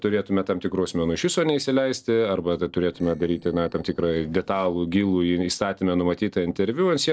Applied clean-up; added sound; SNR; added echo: neural separator model SepFormer DNS4.